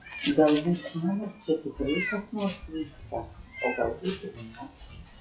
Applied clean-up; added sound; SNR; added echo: classical method WPE with log-MMSE.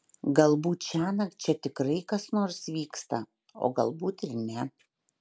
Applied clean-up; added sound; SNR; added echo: none; none; none; none.